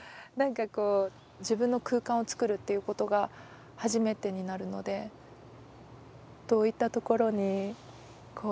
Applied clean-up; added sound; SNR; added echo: none; none; none; none.